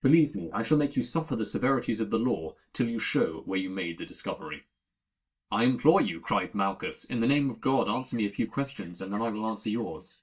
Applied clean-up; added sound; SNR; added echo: neural mask model DeepFilterNet 3.